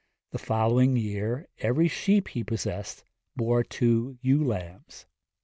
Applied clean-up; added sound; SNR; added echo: none; none; none; none.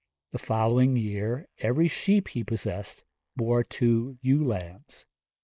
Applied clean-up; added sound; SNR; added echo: neural mask model Resemble Enhance denoiser.